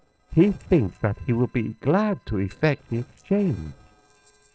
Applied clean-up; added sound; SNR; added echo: neural separator model SepFormer DNS4.